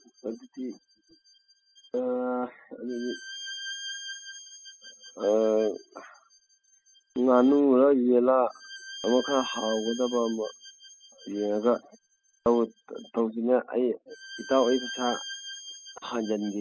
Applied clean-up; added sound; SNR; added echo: classical method spectral subtraction.